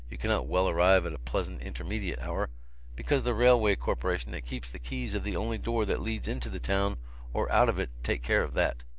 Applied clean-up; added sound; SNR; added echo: none; none; none; none.